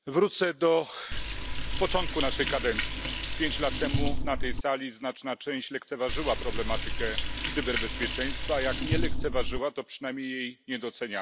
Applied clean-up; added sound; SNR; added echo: none; Liquid; -2 dB; none.